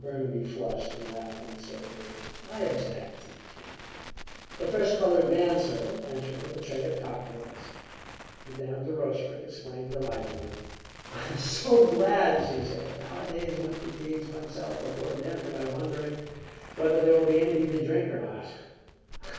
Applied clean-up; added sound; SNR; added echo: none; Crackle; 16 dB; reverberation time 1.3 s.